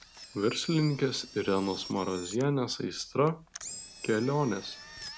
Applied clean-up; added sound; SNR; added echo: none; Engine; 15 dB; none.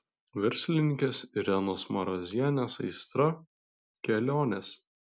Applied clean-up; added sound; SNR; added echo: none; none; none; none.